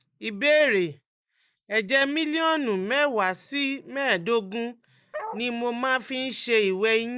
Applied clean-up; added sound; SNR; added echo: neural mask model Resemble Enhance denoiser.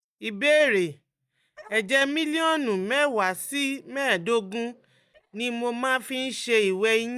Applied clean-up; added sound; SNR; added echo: neural mask model DeepFilterNet 3.